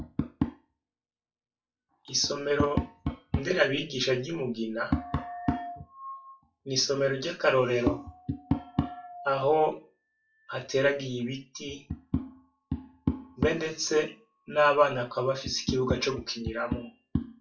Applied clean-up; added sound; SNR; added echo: classical method WPE with log-MMSE.